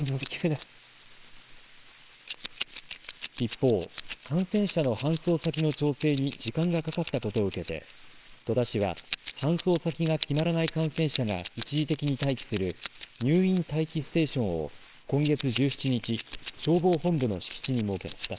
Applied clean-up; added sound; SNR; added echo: neural separator model SepFormer WHAMR!.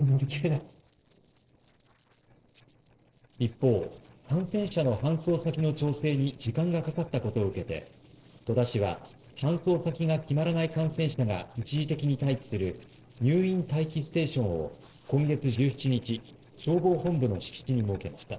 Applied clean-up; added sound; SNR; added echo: neural separator model SepFormer DNS4.